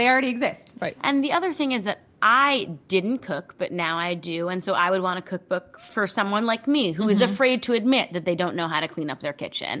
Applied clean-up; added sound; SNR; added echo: none; none; none; none.